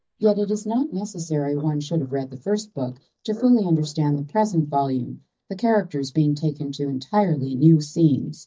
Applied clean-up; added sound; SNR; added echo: neural mask model DeepFilterNet 3.